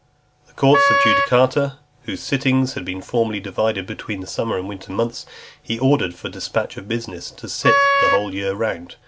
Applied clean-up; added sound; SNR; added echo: none; Wind instrument, woodwind instrument; -3 dB; none.